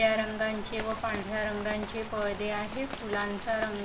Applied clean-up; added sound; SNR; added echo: none; Rain; 8 dB; reverberation time 1.6 s.